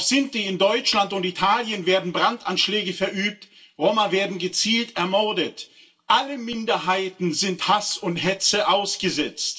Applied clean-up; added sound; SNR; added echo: none; none; none; reverberation time 0.2 s.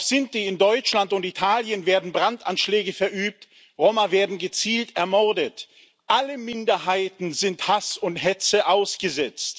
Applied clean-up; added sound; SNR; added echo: none; none; none; none.